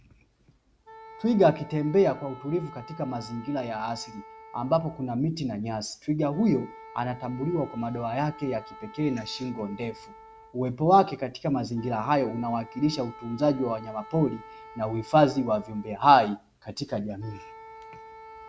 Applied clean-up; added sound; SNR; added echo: none; Wind instrument, woodwind instrument; 20 dB; none.